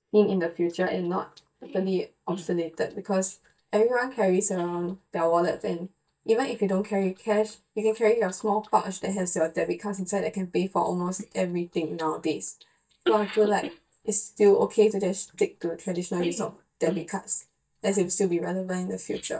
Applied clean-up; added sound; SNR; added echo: neural mask model DeepFilterNet 3.